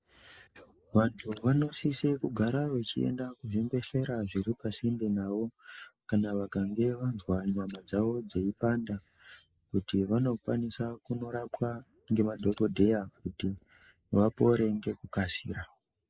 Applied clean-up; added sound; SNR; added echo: neural mask model Resemble Enhance denoiser.